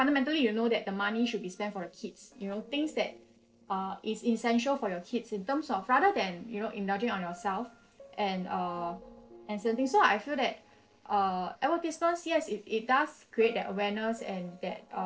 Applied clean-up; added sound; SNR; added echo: neural separator model SepFormer DNS4.